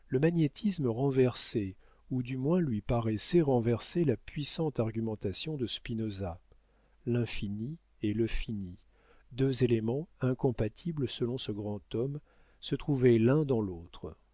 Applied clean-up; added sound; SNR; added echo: none; none; none; none.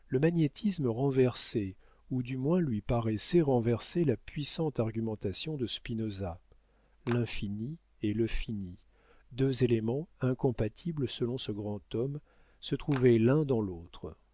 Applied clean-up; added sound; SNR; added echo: none; Clapping; 14 dB; none.